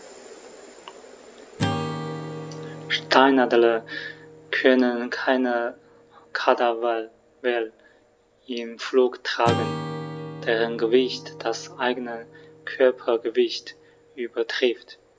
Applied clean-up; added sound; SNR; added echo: none; Acoustic guitar / Strum; 12 dB; none.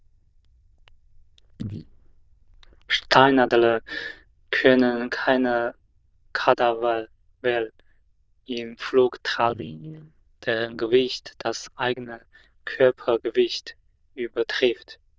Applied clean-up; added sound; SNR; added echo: neural diffusion model UNIVERSE++.